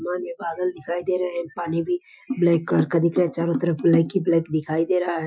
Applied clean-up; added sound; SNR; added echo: classical method Wiener filter.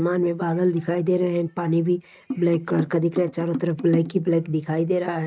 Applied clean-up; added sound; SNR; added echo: neural mask model RNNoise.